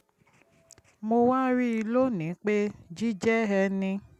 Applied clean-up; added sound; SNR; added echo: none; none; none; none.